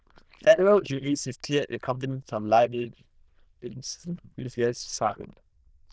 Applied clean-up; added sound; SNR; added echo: neural diffusion model UNIVERSE++.